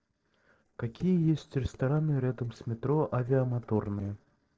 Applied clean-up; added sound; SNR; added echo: neural separator model SepFormer DNS4.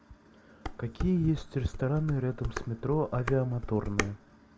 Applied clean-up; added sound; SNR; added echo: none; Dishes, pots, and pans; 8 dB; none.